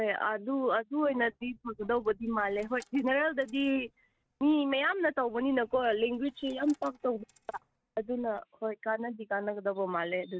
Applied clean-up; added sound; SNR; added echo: neural mask model RNNoise.